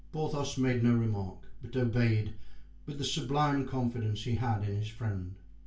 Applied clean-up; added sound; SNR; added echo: none; none; none; reverberation time 0.3 s.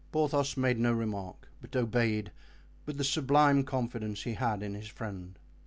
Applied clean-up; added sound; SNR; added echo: none; none; none; none.